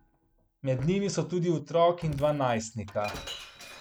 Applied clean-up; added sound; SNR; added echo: none; Shatter; 16 dB; none.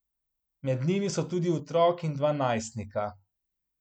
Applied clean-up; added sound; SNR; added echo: none; none; none; none.